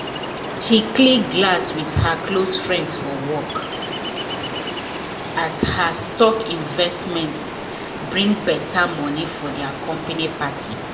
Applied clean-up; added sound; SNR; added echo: none; Ocean; 6 dB; reverberation time 0.2 s.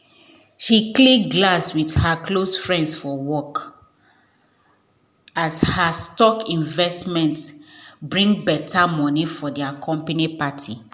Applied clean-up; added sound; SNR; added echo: none; none; none; none.